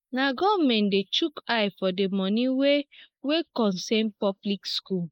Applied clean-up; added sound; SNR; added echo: neural mask model Resemble Enhance denoiser.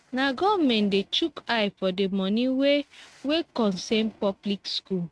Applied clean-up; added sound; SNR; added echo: neural mask model RNNoise.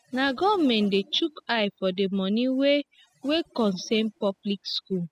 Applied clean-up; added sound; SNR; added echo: classical method spectral subtraction.